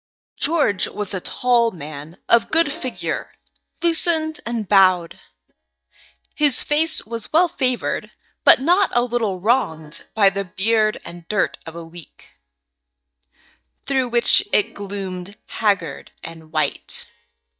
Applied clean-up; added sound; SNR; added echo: neural mask model DeepFilterNet 3.